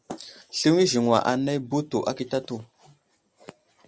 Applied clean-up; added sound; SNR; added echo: none; none; none; none.